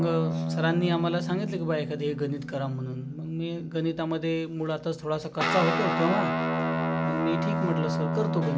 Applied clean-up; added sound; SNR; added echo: none; Guitar; 0 dB; none.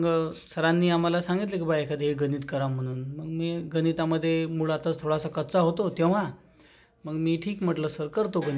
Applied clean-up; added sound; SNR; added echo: none; none; none; none.